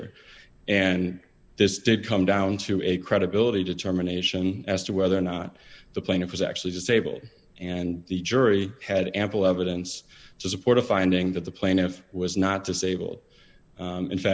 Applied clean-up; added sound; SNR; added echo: none; none; none; none.